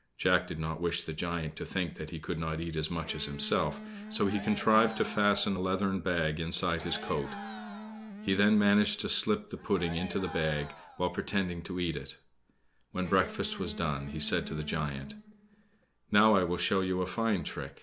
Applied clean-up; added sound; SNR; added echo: none; Electric guitar + Cheering; 13 dB; none.